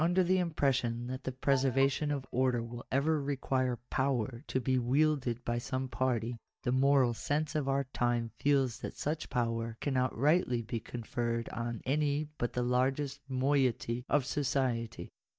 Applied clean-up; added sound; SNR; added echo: neural mask model DeepFilterNet 3.